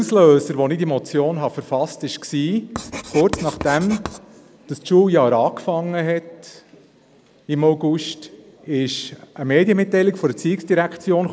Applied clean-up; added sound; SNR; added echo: none; Writing; 13 dB; none.